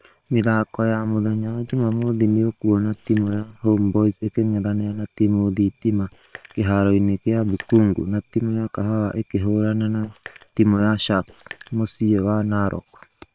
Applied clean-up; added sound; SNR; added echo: neural separator model SepFormer WHAM!.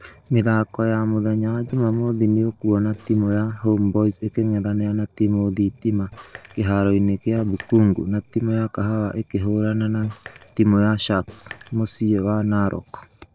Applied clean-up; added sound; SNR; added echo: neural separator model SepFormer DNS4.